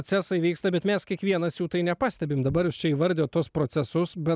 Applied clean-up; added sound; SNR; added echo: none; none; none; none.